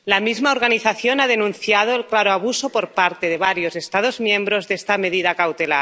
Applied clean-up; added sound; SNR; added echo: none; none; none; none.